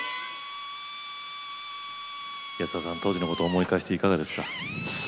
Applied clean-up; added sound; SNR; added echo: none; Drill; 7 dB; none.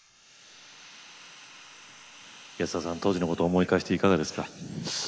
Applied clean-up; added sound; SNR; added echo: neural mask model Resemble Enhance denoiser.